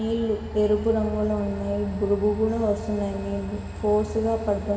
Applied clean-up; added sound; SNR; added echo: none; Train; 10 dB; reverberation time 2.2 s.